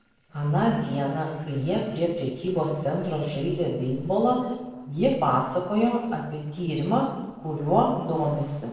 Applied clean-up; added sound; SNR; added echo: neural separator model SepFormer DNS4.